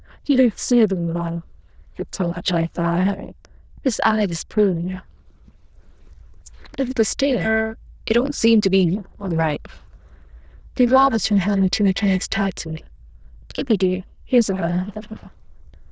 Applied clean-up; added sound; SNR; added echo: neural diffusion model UNIVERSE++.